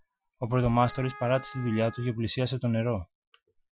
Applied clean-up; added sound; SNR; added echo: classical method Wiener filter.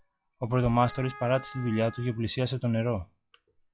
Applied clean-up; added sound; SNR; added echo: classical method log-MMSE.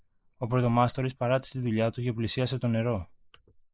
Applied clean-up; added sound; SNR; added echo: neural mask model Resemble Enhance denoiser.